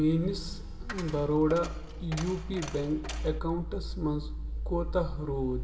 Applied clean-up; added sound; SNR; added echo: none; Coin (dropping); 15 dB; reverberation time 1.5 s.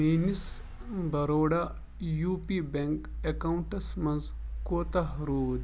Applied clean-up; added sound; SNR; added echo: none; none; none; none.